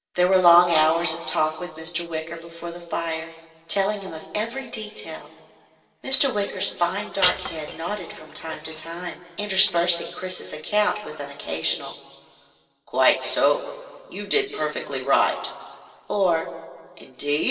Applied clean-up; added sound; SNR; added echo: neural separator model SepFormer DNS4.